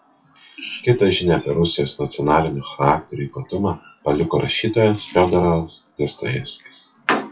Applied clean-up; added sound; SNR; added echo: classical method WPE with log-MMSE.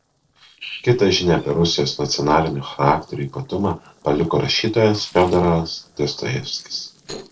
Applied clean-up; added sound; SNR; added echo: neural separator model SepFormer DNS4.